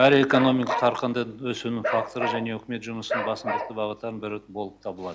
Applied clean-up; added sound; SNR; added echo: none; Bark; 6 dB; none.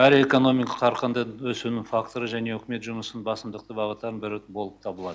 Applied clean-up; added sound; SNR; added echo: none; none; none; none.